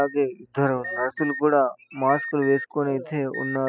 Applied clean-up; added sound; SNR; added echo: classical method spectral subtraction.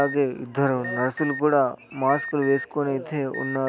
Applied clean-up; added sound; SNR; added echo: none; Alarm; 12 dB; none.